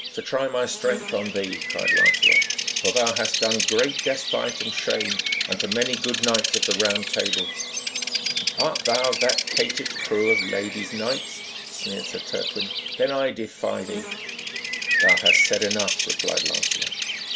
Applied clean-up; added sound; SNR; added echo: none; Bird vocalization, bird call, bird song; -2 dB; none.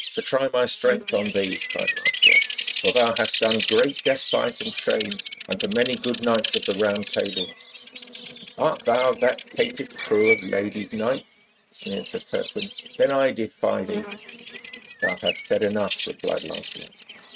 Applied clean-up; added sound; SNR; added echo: neural mask model RNNoise.